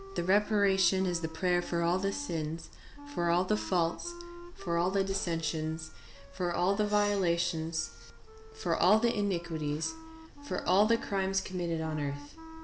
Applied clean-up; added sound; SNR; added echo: none; Wind instrument, woodwind instrument; 17 dB; none.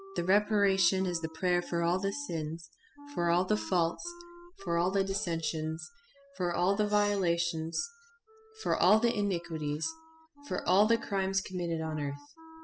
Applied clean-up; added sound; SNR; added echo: classical method spectral subtraction.